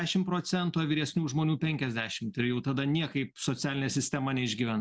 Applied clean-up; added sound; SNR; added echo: none; none; none; none.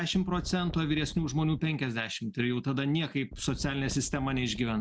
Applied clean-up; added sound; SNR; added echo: none; Wind; 13 dB; none.